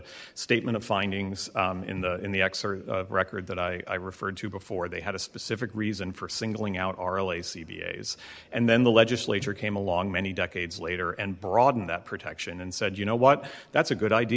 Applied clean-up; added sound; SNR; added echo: none; none; none; none.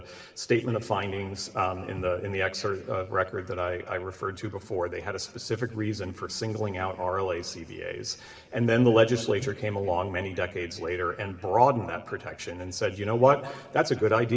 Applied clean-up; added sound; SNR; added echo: none; none; none; reverberation time 2.4 s.